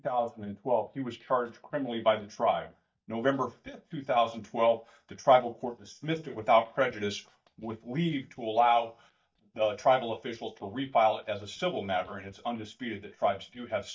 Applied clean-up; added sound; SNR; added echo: neural mask model DeepFilterNet 3.